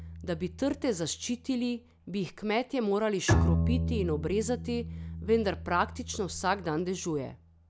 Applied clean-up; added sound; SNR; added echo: none; Bowed string instrument; 3 dB; none.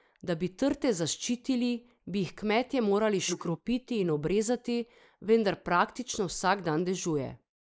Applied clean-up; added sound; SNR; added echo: neural mask model Resemble Enhance denoiser.